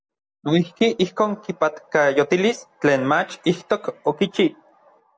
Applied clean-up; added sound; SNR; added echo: none; none; none; none.